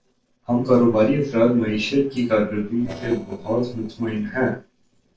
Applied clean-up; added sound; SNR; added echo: neural separator model SepFormer DNS4.